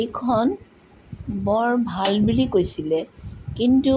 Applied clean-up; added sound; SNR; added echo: none; Snare drum; 14 dB; none.